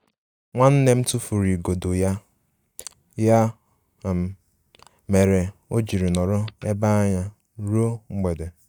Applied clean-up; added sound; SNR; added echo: neural mask model DeepFilterNet 3.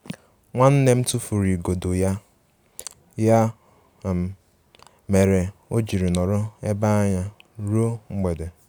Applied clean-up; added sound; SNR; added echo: none; none; none; none.